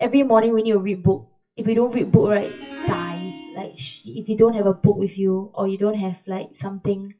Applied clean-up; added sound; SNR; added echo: classical method WPE with log-MMSE.